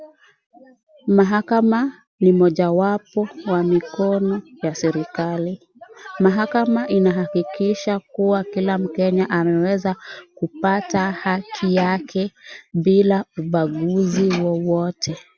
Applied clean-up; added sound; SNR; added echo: none; Wind instrument, woodwind instrument; 15 dB; none.